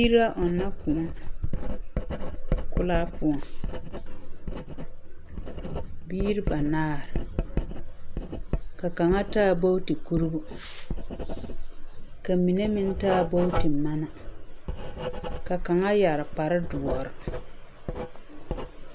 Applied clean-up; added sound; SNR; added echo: none; Writing; 0 dB; none.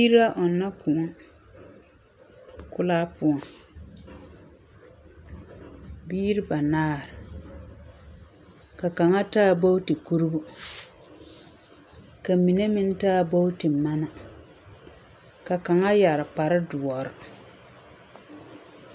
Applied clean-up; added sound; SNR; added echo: none; none; none; none.